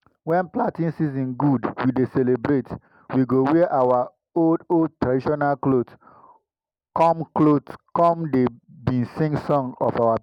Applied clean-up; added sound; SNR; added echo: none; none; none; none.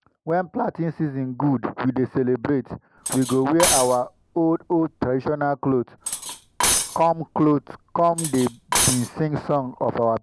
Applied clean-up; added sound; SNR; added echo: none; Cutlery, silverware; 2 dB; none.